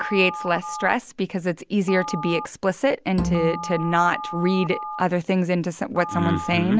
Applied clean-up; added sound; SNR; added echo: none; Bowed string instrument + Telephone; 10 dB; none.